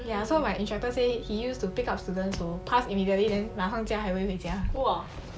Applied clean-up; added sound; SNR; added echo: none; Brass instrument; 19 dB; none.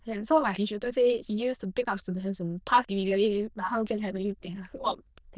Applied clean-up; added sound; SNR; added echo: neural diffusion model UNIVERSE++.